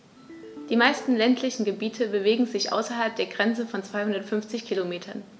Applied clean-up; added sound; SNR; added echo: none; Ringtone; 17 dB; none.